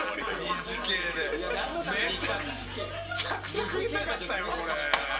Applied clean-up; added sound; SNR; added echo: none; Bowed string instrument; 16 dB; reverberation time 0.2 s.